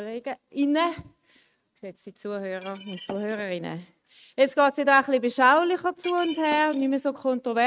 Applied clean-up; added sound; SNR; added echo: neural mask model RNNoise.